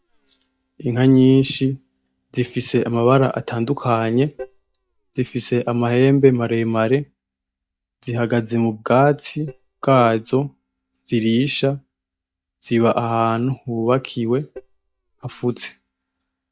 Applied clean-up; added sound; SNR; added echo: neural mask model DeepFilterNet 3.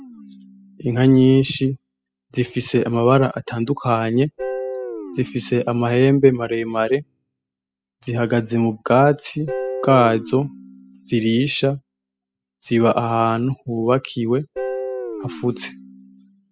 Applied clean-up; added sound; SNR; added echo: classical method spectral subtraction.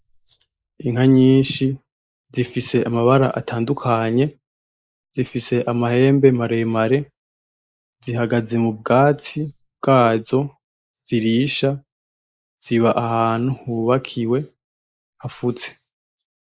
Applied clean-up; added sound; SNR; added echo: neural mask model Resemble Enhance denoiser.